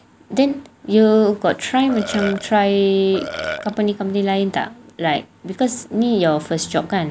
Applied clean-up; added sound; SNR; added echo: none; Burping, eructation; 10 dB; none.